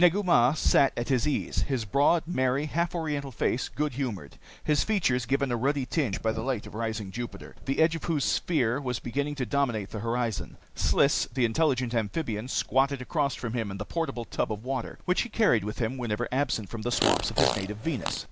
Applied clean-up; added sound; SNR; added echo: none; Fart; 2 dB; none.